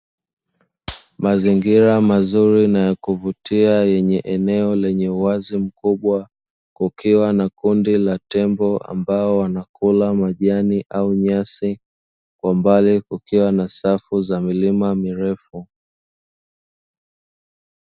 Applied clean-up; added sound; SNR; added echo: none; Clapping; 16 dB; none.